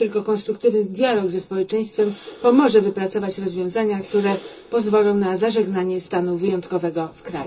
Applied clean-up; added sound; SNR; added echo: none; none; none; reverberation time 0.2 s.